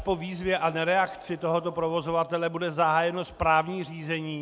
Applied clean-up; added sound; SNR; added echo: none; none; none; none.